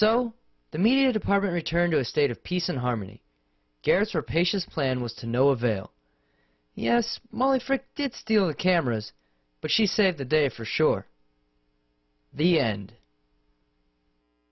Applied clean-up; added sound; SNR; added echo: none; none; none; none.